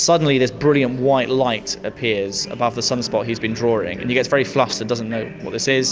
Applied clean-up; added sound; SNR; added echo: none; none; none; none.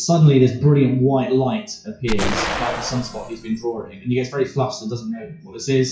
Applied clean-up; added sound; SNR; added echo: classical method WPE with log-MMSE.